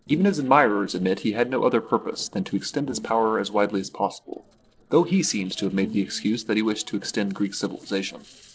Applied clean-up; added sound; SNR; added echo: neural separator model SepFormer DNS4.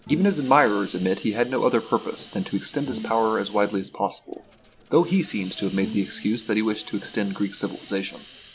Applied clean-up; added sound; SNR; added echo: none; Bowed string instrument + Hiss; 15 dB; none.